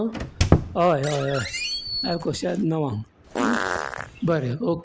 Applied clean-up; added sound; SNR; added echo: none; Fart + Squeak; 1 dB; none.